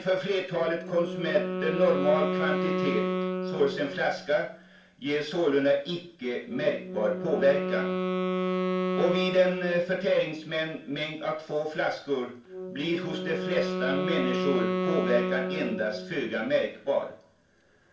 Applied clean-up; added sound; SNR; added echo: none; Wind instrument, woodwind instrument; 3 dB; reverberation time 0.4 s.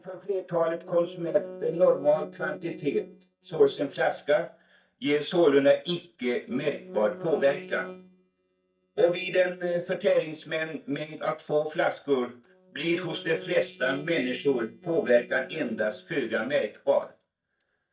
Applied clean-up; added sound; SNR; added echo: neural mask model DeepFilterNet 3.